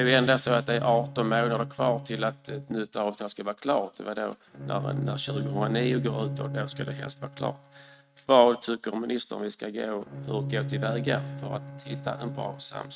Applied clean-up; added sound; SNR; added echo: neural mask model RNNoise.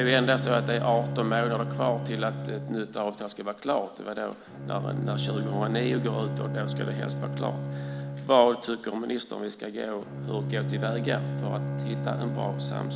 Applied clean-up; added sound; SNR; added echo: none; Bowed string instrument; 3 dB; none.